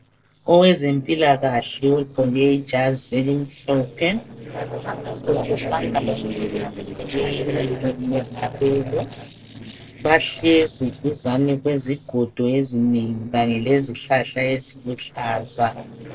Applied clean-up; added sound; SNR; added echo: neural separator model SepFormer DNS4.